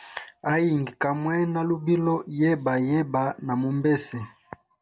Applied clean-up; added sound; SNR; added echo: none; none; none; none.